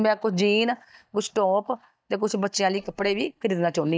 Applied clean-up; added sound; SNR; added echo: neural mask model DeepFilterNet 3.